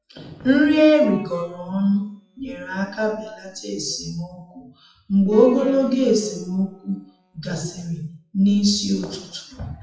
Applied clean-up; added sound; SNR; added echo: classical method WPE with log-MMSE.